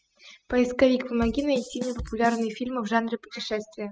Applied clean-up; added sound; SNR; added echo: classical method spectral subtraction.